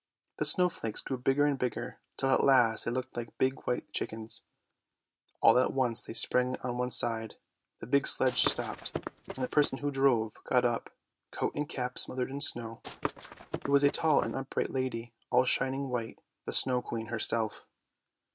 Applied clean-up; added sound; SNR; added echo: neural mask model RNNoise.